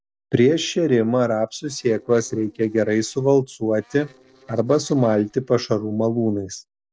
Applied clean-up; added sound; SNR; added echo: neural separator model SepFormer DNS4.